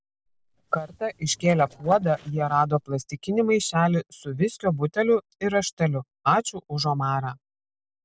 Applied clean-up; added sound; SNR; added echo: neural separator model SepFormer DNS4.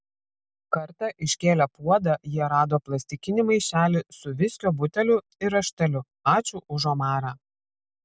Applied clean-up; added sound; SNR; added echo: none; none; none; none.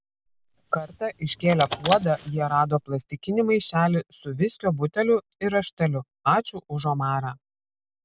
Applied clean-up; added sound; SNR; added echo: none; Car; 10 dB; none.